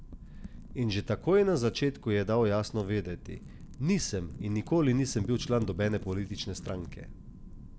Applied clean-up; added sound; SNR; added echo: none; Wind / Fire; 14 dB; none.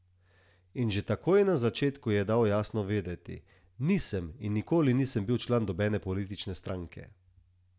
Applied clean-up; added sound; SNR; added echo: none; none; none; none.